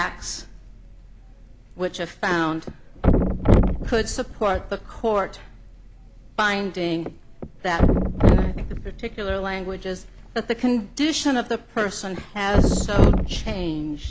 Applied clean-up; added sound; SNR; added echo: none; Thump, thud; -3 dB; none.